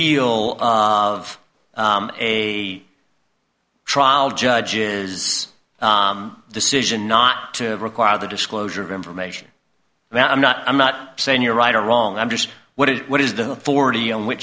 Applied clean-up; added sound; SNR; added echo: none; none; none; none.